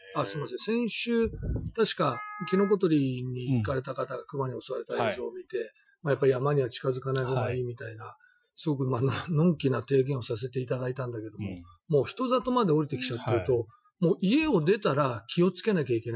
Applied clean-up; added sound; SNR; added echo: classical method Wiener filter.